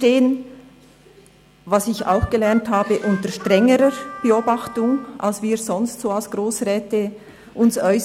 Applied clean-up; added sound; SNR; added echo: none; Harmonica; 16 dB; none.